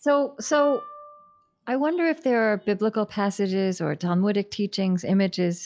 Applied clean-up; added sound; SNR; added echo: classical method log-MMSE.